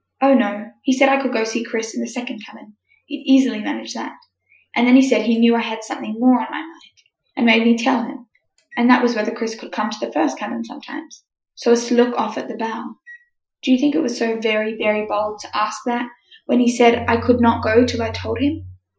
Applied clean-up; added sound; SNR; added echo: classical method Wiener filter.